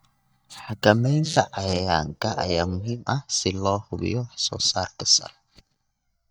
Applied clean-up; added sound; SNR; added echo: neural mask model DeepFilterNet 3.